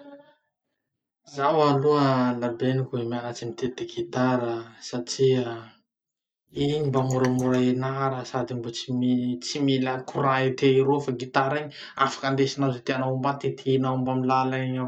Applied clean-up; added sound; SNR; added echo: neural mask model Resemble Enhance denoiser.